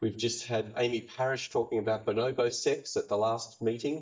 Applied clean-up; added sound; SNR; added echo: neural mask model DeepFilterNet 3.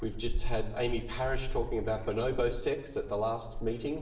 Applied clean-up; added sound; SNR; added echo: none; Frog; 1 dB; reverberation time 0.8 s.